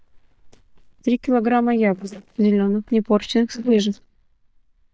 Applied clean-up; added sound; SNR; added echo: neural mask model DeepFilterNet 3.